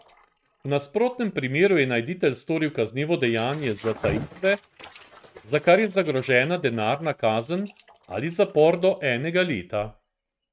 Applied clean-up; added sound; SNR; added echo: neural mask model RNNoise.